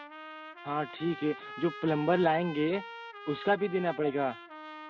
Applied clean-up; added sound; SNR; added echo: none; Trumpet; 13 dB; none.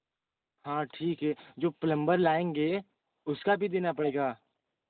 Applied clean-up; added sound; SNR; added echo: none; none; none; none.